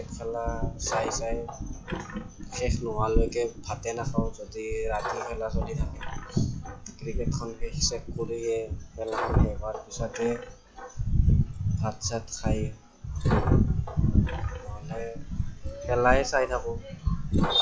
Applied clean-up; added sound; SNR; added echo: classical method log-MMSE.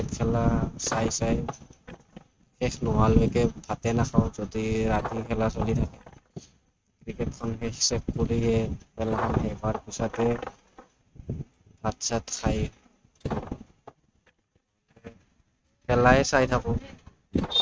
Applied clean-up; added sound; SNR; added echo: neural mask model RNNoise.